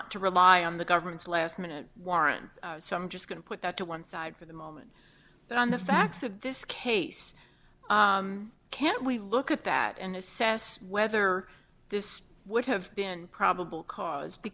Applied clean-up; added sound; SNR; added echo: none; none; none; none.